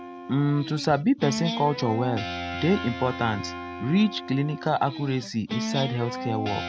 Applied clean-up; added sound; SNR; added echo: none; Guitar; 8 dB; none.